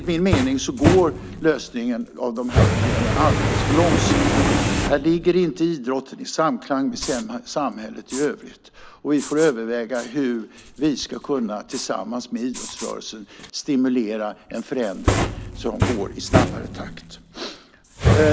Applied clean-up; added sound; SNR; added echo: none; Fire; 1 dB; none.